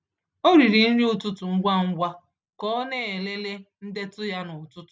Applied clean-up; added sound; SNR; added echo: none; none; none; none.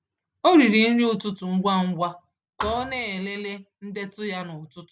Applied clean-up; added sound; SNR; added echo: none; Thump, thud; 13 dB; none.